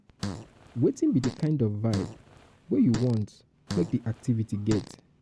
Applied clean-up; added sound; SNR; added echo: none; Fart; 12 dB; none.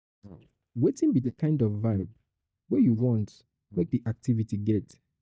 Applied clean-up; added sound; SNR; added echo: neural mask model DeepFilterNet 3.